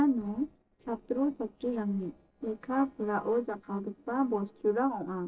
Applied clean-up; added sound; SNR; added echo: neural separator model SepFormer DNS4.